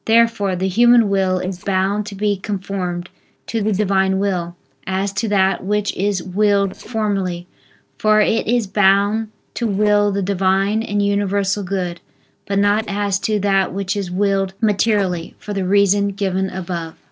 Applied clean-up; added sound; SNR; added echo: neural separator model SepFormer DNS4.